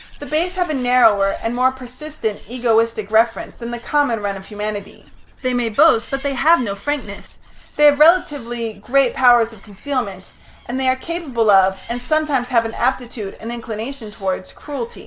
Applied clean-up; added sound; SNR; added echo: none; Animal; 19 dB; none.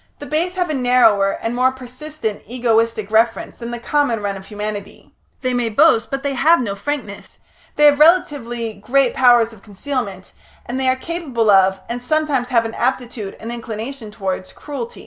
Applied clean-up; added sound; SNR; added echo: none; none; none; none.